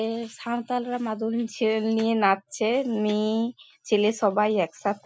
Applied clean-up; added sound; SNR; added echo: none; none; none; none.